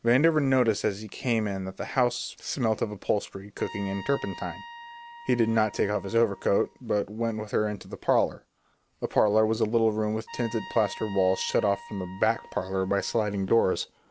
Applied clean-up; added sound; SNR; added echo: none; Trumpet; 17 dB; none.